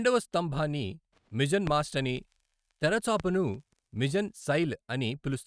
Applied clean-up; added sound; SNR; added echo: neural mask model RNNoise.